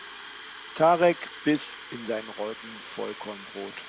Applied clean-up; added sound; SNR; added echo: none; Fill (with liquid) / Water tap, faucet; 11 dB; none.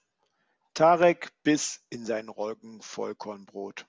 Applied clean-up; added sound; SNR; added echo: none; none; none; none.